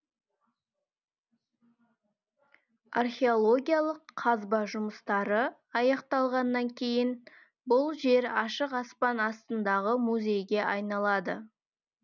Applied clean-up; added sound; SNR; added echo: none; none; none; none.